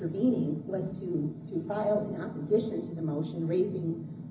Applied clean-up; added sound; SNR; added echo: none; none; none; reverberation time 0.4 s.